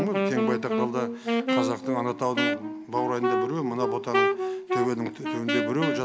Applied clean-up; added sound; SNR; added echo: none; Wind instrument, woodwind instrument; -2 dB; none.